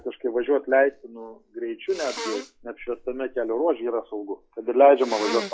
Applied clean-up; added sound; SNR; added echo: classical method log-MMSE.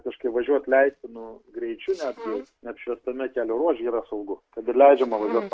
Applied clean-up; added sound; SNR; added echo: neural mask model RNNoise.